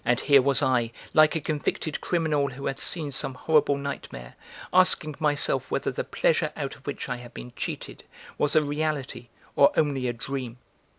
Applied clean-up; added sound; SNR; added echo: none; none; none; none.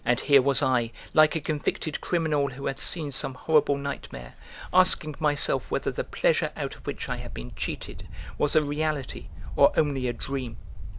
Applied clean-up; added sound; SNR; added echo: none; Wind / Bird; 11 dB; none.